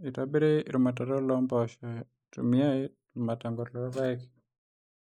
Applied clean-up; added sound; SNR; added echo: neural mask model Resemble Enhance denoiser.